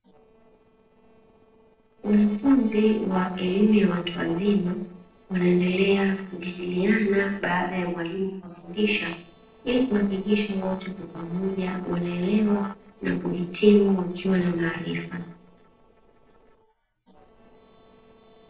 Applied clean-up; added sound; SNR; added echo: neural separator model SepFormer DNS4.